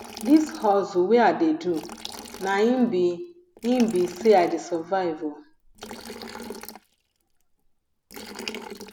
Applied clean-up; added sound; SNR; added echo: none; Liquid; 17 dB; none.